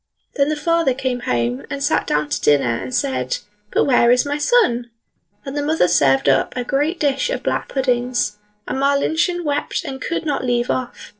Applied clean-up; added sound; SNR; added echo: neural separator model SepFormer DNS4.